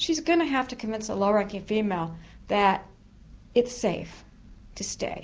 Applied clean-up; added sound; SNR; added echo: none; none; none; none.